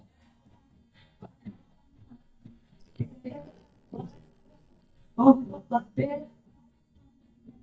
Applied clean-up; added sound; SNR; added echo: neural mask model DeepFilterNet 3.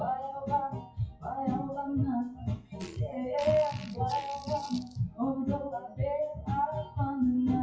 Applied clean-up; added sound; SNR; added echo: classical method WPE with log-MMSE.